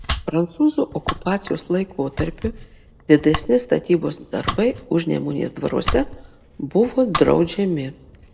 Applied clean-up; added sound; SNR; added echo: none; Domestic sounds, home sounds; 10 dB; reverberation time 0.7 s.